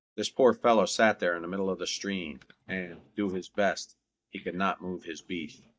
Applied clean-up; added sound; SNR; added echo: neural mask model DeepFilterNet 3.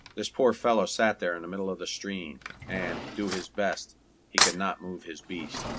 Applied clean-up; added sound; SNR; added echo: none; Cutlery, silverware / Drawer open or close; 5 dB; reverberation time 0.3 s.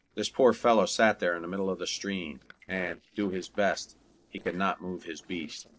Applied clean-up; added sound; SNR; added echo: neural separator model SepFormer DNS4.